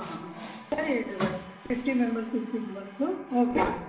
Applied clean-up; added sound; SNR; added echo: none; Water tap, faucet; 11 dB; reverberation time 0.8 s.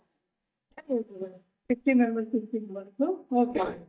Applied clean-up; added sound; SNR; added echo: neural mask model DeepFilterNet 3.